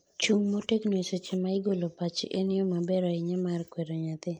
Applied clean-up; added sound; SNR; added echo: neural mask model Resemble Enhance denoiser.